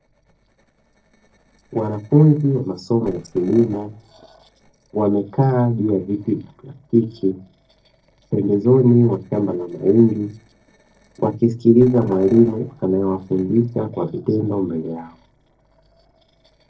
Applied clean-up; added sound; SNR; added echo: neural separator model SepFormer DNS4.